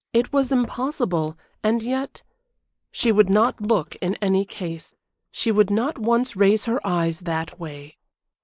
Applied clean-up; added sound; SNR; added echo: neural mask model Resemble Enhance denoiser.